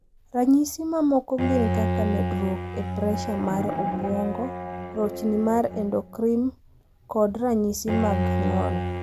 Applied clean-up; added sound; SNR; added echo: none; Bowed string instrument; 4 dB; none.